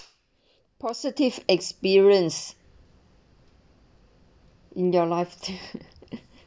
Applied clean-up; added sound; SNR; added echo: none; none; none; none.